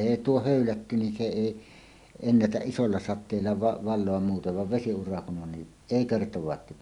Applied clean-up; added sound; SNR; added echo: none; none; none; none.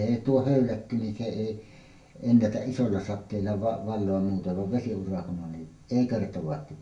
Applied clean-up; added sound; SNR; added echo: none; none; none; reverberation time 0.3 s.